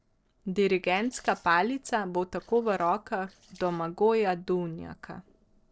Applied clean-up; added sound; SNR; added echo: neural separator model SepFormer DNS4.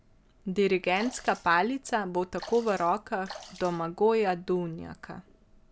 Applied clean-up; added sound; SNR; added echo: none; Sink (filling or washing) / Water / Splash, splatter; 17 dB; none.